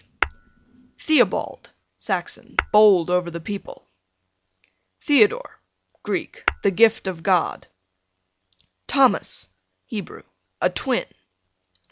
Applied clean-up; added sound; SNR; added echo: none; Tap / Hammer; 11 dB; none.